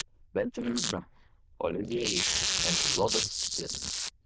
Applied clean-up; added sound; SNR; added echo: neural diffusion model UNIVERSE++.